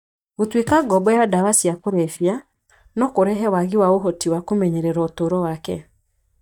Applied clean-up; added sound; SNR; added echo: neural mask model DeepFilterNet 3.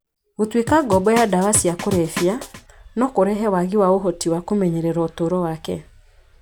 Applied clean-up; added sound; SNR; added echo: none; Drum; 10 dB; none.